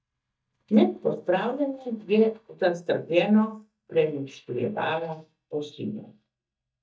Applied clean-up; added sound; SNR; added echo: neural mask model DeepFilterNet 3.